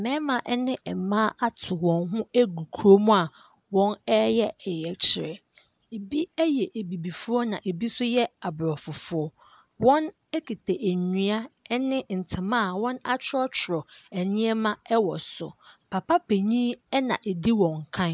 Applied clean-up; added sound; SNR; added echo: none; none; none; none.